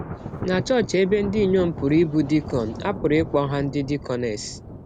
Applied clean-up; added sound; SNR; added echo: none; Thunder; 11 dB; none.